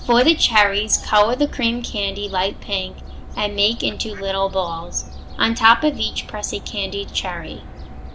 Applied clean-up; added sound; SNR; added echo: none; Fowl; 12 dB; none.